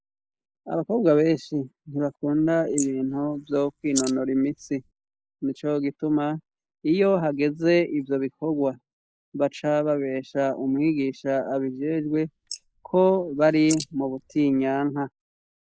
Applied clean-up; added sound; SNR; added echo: neural mask model Resemble Enhance denoiser.